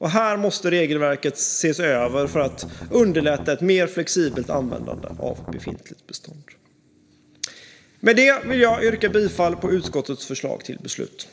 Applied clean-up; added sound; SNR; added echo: none; Strum; 13 dB; reverberation time 1.3 s.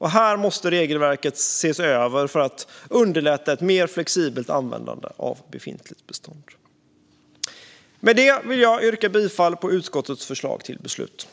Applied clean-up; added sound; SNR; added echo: none; none; none; none.